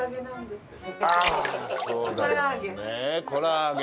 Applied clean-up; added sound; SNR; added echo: none; Water; 11 dB; none.